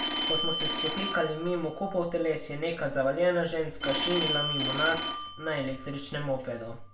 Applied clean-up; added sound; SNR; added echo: none; Telephone; 4 dB; reverberation time 0.2 s.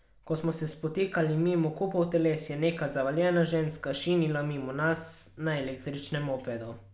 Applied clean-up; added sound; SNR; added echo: none; none; none; none.